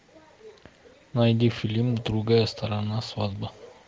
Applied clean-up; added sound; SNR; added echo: none; none; none; none.